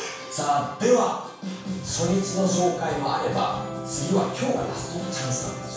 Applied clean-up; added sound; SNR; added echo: none; none; none; reverberation time 0.7 s.